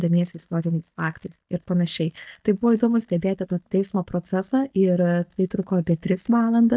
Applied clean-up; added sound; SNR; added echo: neural mask model DeepFilterNet 3.